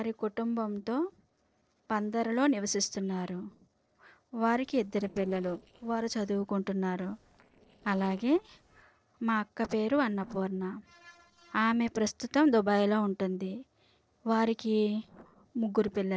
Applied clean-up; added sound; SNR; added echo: neural separator model SepFormer DNS4.